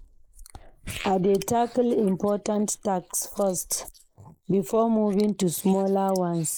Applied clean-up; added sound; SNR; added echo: neural mask model Resemble Enhance denoiser.